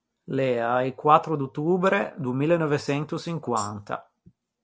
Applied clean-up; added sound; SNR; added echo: none; Tambourine; 15 dB; none.